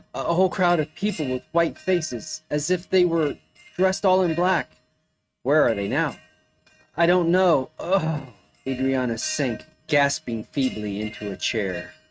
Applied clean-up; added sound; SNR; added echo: neural mask model RNNoise.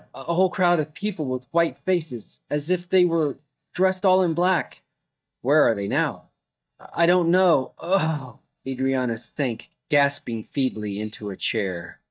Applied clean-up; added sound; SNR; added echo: neural mask model DeepFilterNet 3.